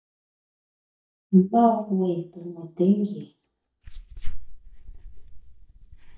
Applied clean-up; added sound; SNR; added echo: neural mask model DeepFilterNet 3.